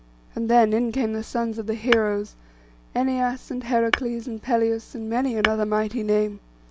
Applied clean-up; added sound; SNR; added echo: none; Tap / Hammer; 8 dB; none.